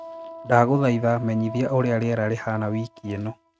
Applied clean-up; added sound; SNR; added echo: neural mask model RNNoise.